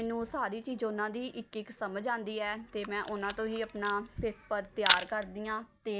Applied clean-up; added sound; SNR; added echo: none; Camera; 0 dB; none.